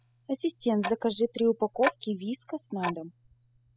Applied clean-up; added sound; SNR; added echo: classical method spectral subtraction.